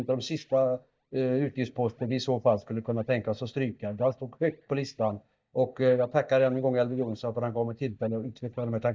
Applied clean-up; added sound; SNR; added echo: neural mask model DeepFilterNet 3.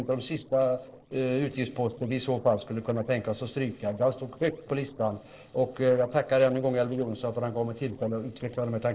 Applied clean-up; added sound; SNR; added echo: neural separator model SepFormer DNS4.